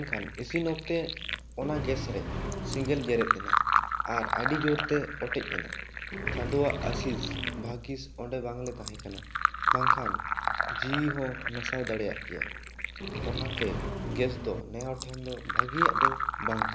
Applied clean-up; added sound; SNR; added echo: none; Fill (with liquid) + Accelerating, revving, vroom; -2 dB; none.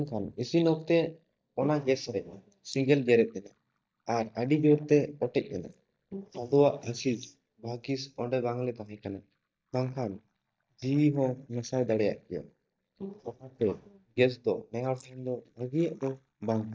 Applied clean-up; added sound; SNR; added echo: neural mask model DeepFilterNet 3.